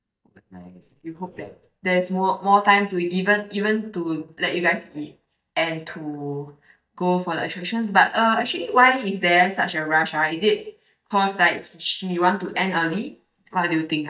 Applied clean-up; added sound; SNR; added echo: neural mask model DeepFilterNet 3.